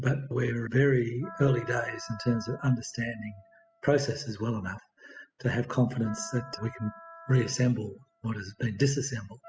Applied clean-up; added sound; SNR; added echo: classical method spectral subtraction.